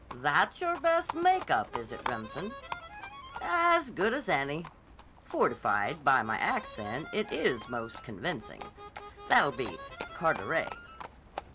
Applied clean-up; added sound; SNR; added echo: none; Harmonica + Livestock, farm animals, working animals; 12 dB; none.